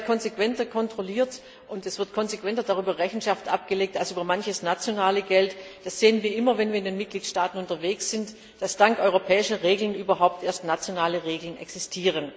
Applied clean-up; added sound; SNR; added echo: none; none; none; none.